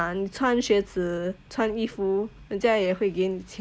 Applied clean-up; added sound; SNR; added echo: none; none; none; none.